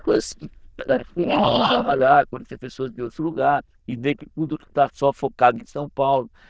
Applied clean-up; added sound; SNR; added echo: neural diffusion model UNIVERSE++.